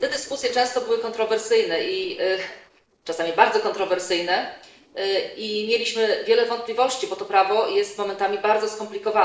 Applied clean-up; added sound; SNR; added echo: neural separator model SepFormer DNS4.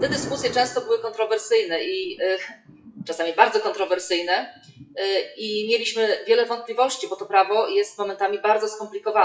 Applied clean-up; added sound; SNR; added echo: classical method WPE with log-MMSE.